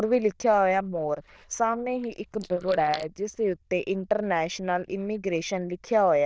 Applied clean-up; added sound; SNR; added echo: neural diffusion model UNIVERSE++.